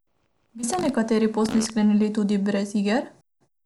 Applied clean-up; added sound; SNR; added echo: none; Fart; 16 dB; none.